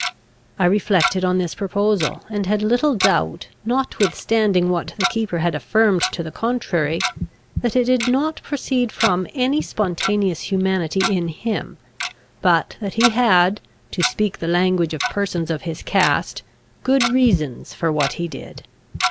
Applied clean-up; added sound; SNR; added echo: none; Tick-tock; 9 dB; none.